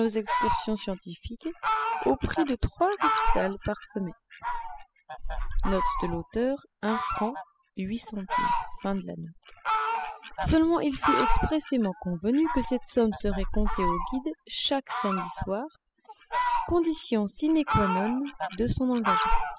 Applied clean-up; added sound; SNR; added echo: classical method spectral subtraction.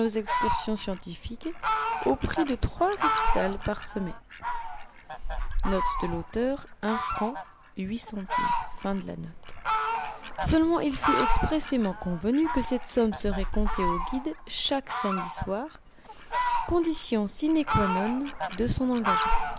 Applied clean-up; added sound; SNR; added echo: none; Fowl; 1 dB; none.